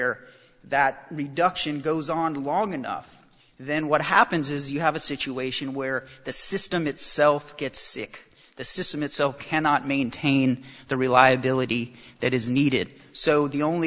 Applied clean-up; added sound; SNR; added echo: none; none; none; none.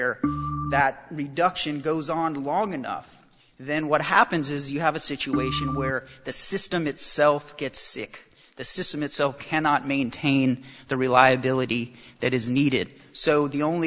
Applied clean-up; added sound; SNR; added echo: none; Organ; 4 dB; none.